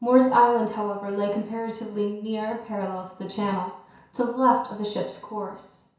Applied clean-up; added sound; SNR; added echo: none; none; none; reverberation time 0.6 s.